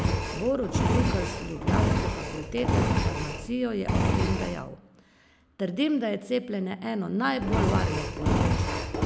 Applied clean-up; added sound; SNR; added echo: none; Engine; -3 dB; none.